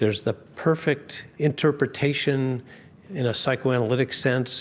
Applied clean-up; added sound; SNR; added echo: none; none; none; none.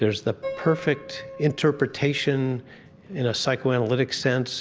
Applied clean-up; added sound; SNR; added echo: none; Piano; 17 dB; none.